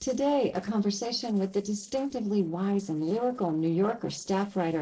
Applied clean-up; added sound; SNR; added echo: neural separator model SepFormer DNS4.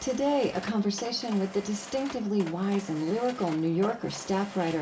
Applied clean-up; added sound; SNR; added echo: none; Mechanisms; 15 dB; reverberation time 0.3 s.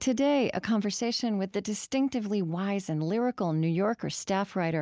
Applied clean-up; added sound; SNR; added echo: none; none; none; none.